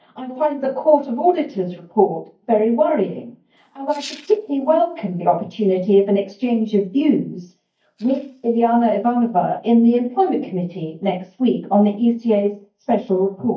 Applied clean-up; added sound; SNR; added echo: neural mask model DeepFilterNet 3.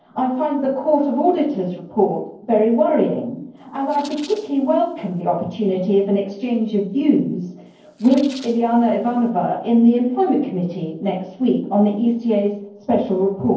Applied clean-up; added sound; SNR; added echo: neural separator model SepFormer DNS4.